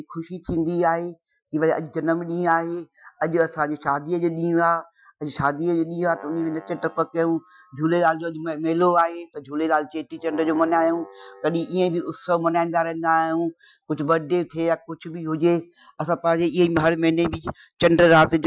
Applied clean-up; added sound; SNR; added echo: classical method Wiener filter.